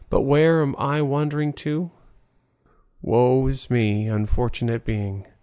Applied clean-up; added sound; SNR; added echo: none; none; none; none.